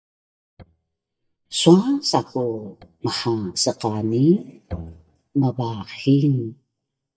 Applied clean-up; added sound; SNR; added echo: neural mask model DeepFilterNet 3.